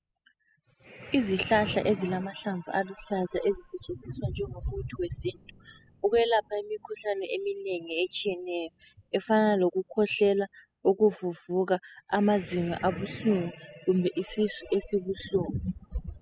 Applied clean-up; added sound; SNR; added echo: classical method spectral subtraction.